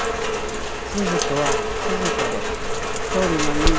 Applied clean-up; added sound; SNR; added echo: none; Rain; -5 dB; none.